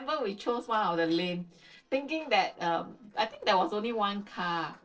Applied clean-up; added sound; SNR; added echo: neural separator model SepFormer DNS4.